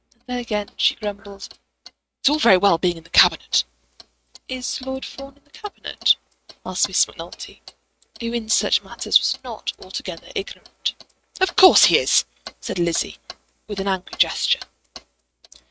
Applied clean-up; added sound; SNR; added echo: neural mask model RNNoise.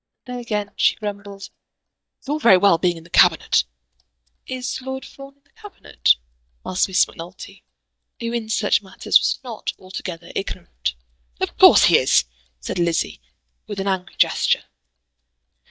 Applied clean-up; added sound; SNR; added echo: neural mask model DeepFilterNet 3.